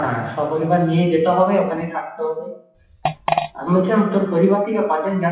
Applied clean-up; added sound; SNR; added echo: classical method WPE with log-MMSE.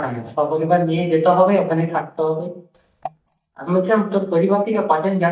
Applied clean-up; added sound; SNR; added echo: neural mask model DeepFilterNet 3.